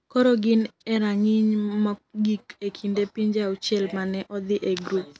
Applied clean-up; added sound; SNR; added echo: none; none; none; none.